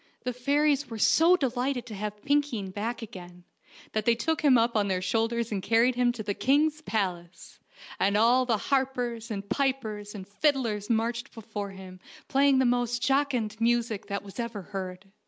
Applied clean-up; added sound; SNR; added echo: none; none; none; none.